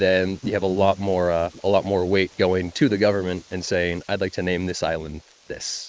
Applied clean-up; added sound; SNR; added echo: neural mask model Resemble Enhance denoiser.